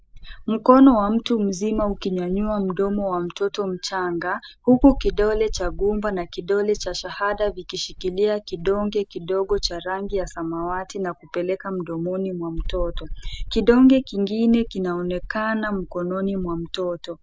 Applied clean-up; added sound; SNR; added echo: none; Insect; 12 dB; none.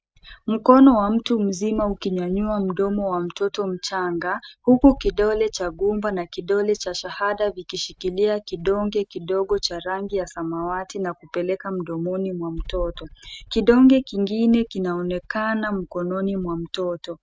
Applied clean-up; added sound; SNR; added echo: neural mask model RNNoise.